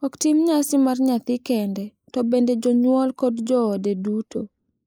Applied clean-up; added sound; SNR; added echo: neural mask model Resemble Enhance denoiser.